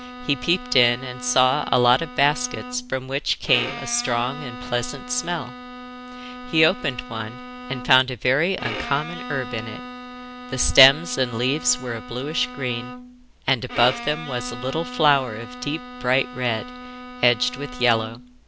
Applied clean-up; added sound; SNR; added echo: none; Bowed string instrument; 12 dB; none.